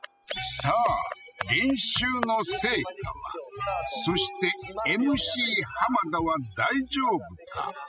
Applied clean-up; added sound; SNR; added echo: classical method spectral subtraction.